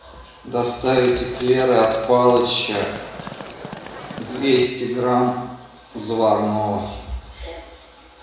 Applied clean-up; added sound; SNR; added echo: none; Livestock, farm animals, working animals; 15 dB; reverberation time 1.0 s.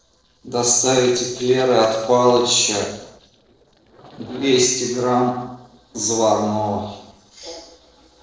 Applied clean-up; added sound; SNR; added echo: neural separator model SepFormer DNS4.